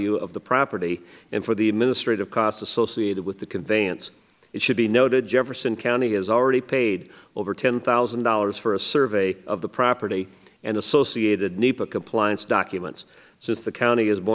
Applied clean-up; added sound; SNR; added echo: none; none; none; none.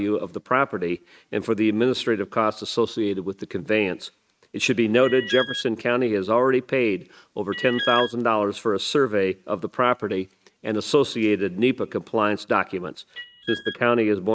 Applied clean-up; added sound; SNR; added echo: neural mask model RNNoise.